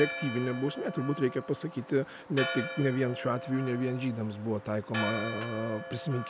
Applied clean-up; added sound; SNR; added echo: none; Church bell; 9 dB; none.